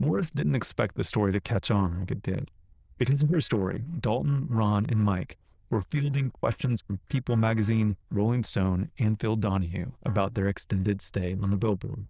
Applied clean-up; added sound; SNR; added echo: neural diffusion model UNIVERSE++.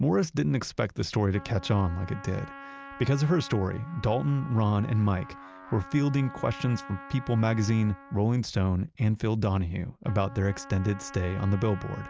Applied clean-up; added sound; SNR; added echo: none; Trumpet; 18 dB; none.